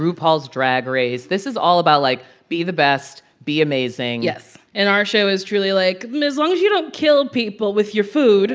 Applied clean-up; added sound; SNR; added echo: none; none; none; none.